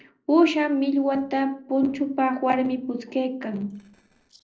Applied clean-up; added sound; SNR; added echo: neural separator model SepFormer DNS4.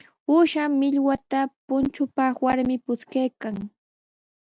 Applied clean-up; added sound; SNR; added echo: none; none; none; none.